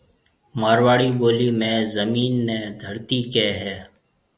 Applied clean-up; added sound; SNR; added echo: none; none; none; none.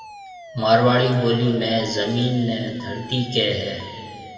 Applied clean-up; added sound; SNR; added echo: none; Alarm; 18 dB; reverberation time 2.3 s.